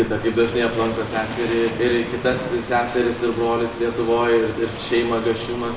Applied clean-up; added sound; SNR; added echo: none; Waves, surf; 12 dB; reverberation time 0.8 s.